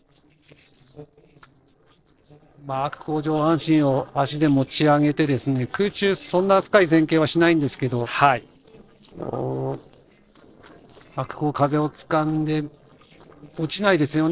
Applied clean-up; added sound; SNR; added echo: neural separator model SepFormer DNS4.